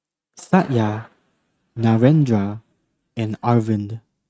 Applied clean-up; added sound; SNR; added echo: neural mask model RNNoise.